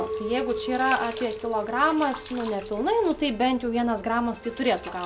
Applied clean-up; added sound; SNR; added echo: none; Chink, clink; 11 dB; none.